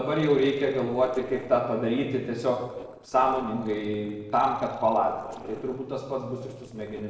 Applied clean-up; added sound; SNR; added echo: neural separator model SepFormer DNS4.